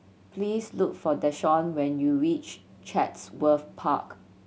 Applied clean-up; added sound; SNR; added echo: none; none; none; none.